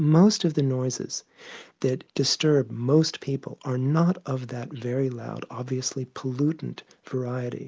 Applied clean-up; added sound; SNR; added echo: none; none; none; none.